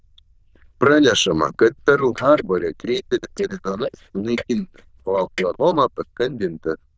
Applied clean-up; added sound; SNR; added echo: neural diffusion model UNIVERSE++.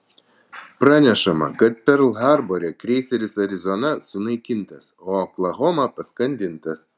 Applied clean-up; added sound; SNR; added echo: none; none; none; none.